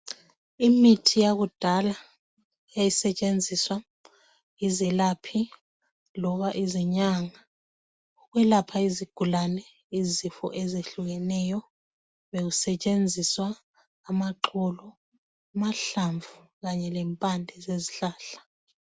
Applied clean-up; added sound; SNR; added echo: none; none; none; none.